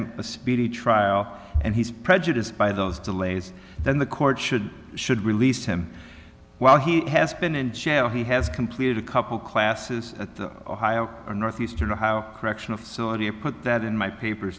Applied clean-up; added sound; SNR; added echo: none; none; none; none.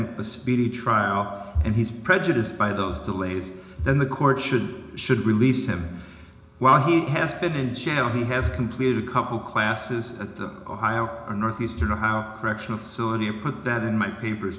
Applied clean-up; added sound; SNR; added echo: none; none; none; reverberation time 0.8 s.